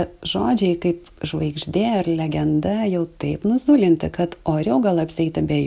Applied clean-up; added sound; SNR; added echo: none; none; none; none.